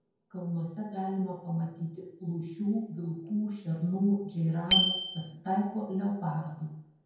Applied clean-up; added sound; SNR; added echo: none; Bicycle bell; 5 dB; reverberation time 0.9 s.